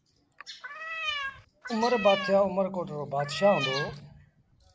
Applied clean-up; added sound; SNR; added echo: none; Cat; 6 dB; none.